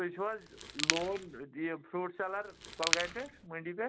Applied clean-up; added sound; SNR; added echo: none; Crackle; 0 dB; none.